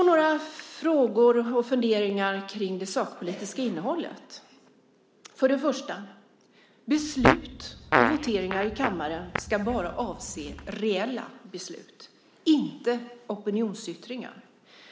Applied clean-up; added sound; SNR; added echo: none; Fart; 1 dB; none.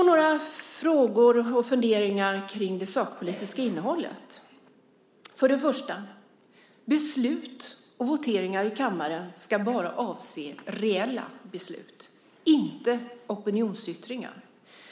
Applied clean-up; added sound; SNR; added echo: none; none; none; none.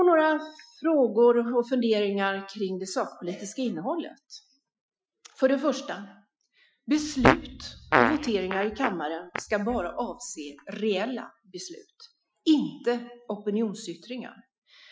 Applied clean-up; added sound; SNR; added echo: classical method Wiener filter.